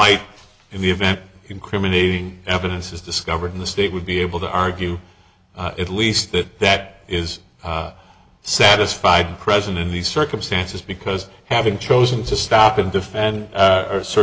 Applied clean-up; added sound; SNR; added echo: none; none; none; none.